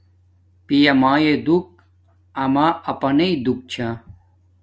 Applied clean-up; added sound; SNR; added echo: none; none; none; none.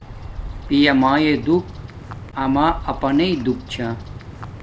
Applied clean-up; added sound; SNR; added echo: none; Bird vocalization, bird call, bird song; 13 dB; none.